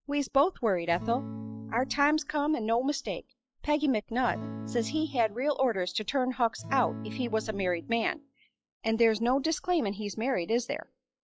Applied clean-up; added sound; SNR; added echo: classical method log-MMSE.